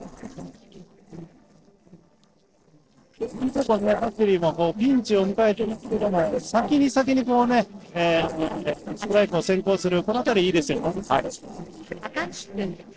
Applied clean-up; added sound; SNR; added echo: neural separator model SepFormer DNS4.